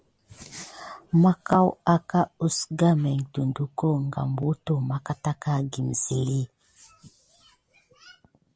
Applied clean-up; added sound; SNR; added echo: none; none; none; none.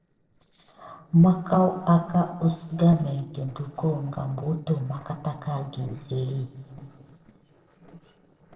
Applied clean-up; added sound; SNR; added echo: neural separator model SepFormer DNS4.